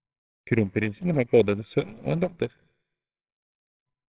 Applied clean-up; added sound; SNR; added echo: neural separator model SepFormer WHAMR!.